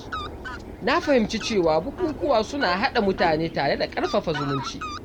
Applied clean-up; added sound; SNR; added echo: none; Fowl; 10 dB; none.